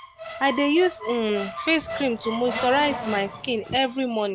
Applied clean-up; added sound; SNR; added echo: none; Race car, auto racing / Accelerating, revving, vroom + Squeak; 10 dB; none.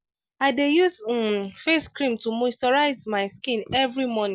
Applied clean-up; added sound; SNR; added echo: none; none; none; none.